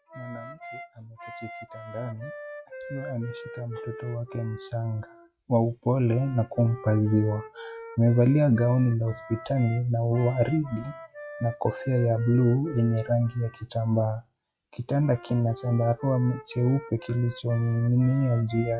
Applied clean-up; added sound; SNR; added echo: classical method log-MMSE.